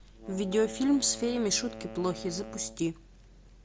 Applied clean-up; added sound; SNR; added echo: none; Wind instrument, woodwind instrument; 14 dB; none.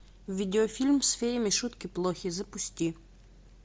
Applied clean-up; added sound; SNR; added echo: none; none; none; none.